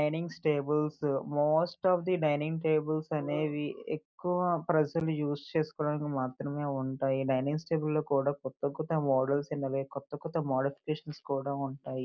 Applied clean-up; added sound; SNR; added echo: none; none; none; none.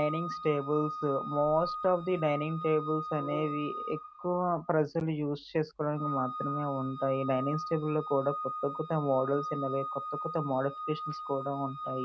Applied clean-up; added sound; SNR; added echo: none; Organ; 8 dB; none.